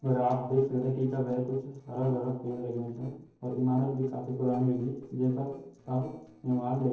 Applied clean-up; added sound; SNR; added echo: neural separator model SepFormer DNS4.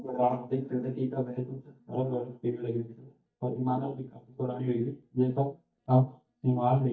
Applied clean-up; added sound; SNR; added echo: neural mask model DeepFilterNet 3.